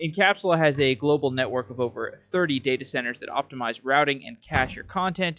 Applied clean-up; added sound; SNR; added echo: classical method log-MMSE.